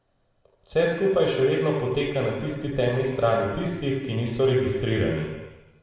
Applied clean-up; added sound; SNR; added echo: none; none; none; reverberation time 1.2 s.